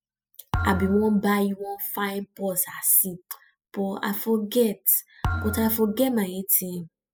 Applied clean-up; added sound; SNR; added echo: classical method spectral subtraction.